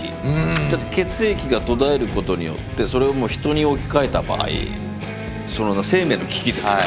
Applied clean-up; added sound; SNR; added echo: none; Wind; 11 dB; none.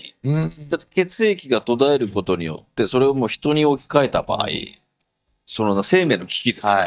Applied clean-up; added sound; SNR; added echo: neural mask model DeepFilterNet 3.